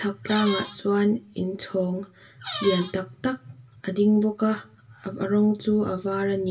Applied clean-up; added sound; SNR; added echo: none; Squeak; 4 dB; reverberation time 0.2 s.